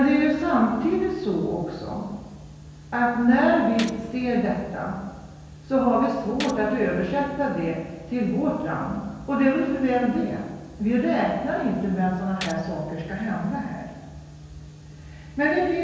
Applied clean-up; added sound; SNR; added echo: none; Gunshot, gunfire; 17 dB; reverberation time 1.2 s.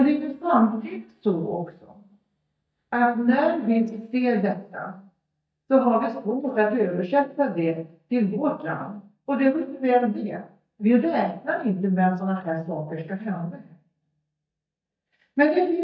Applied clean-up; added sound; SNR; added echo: neural mask model DeepFilterNet 3.